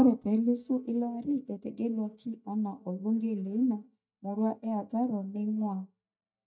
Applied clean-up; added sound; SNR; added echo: neural mask model DeepFilterNet 3.